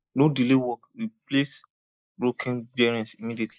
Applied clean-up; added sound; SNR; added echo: neural mask model Resemble Enhance denoiser.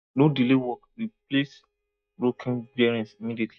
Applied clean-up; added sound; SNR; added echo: neural mask model DeepFilterNet 3.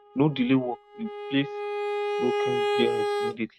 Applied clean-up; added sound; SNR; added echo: neural mask model RNNoise.